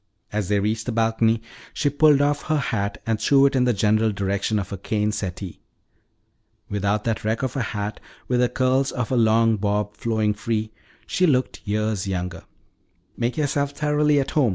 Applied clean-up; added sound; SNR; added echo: none; none; none; none.